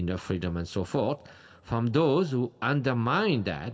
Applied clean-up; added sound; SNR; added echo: none; none; none; reverberation time 1.5 s.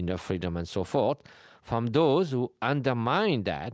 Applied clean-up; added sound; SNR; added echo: none; none; none; none.